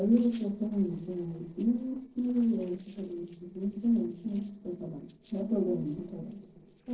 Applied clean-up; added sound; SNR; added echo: neural separator model SepFormer DNS4.